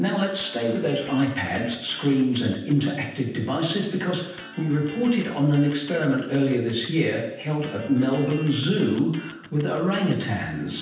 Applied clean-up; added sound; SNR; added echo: none; Electric guitar; 19 dB; reverberation time 0.9 s.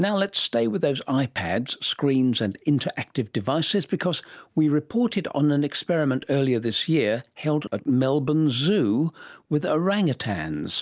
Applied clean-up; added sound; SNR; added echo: none; none; none; none.